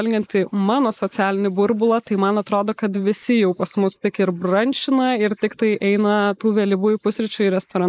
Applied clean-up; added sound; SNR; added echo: neural mask model Resemble Enhance denoiser.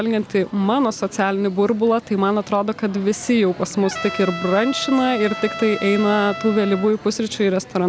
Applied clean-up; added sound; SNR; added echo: none; Trumpet; 11 dB; none.